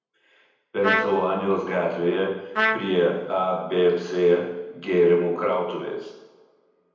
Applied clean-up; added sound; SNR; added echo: none; Trumpet; 3 dB; reverberation time 0.9 s.